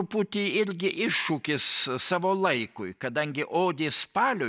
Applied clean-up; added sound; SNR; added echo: none; none; none; none.